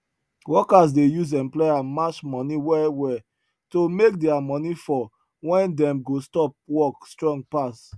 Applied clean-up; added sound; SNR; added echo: none; none; none; none.